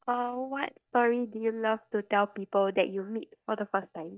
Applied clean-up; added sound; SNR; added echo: neural mask model DeepFilterNet 3.